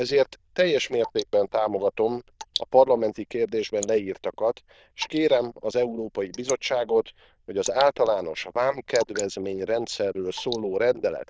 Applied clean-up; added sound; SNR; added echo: neural diffusion model UNIVERSE++.